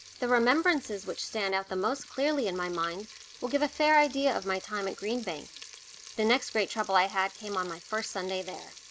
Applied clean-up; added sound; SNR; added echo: none; Frying (food); 18 dB; none.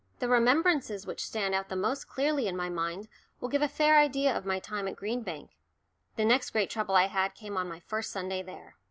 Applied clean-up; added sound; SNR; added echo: none; none; none; none.